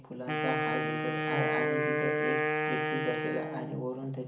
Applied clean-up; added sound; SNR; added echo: none; Wind instrument, woodwind instrument; -5 dB; reverberation time 0.4 s.